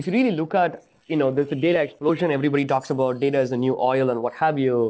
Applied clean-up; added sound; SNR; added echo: neural separator model SepFormer DNS4.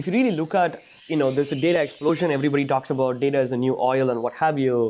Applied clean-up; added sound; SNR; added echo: none; Wind chime; 12 dB; none.